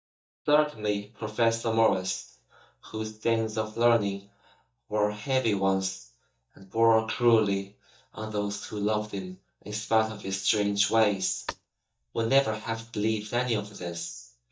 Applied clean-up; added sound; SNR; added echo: neural mask model DeepFilterNet 3.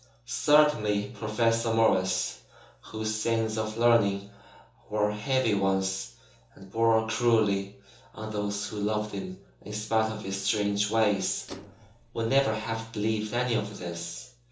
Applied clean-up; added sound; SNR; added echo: neural separator model SepFormer DNS4.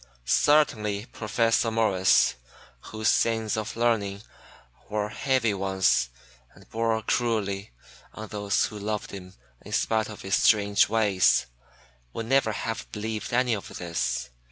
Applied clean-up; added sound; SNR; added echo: none; none; none; none.